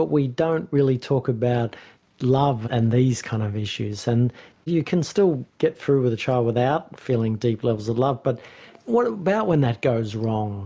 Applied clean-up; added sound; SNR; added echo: none; none; none; none.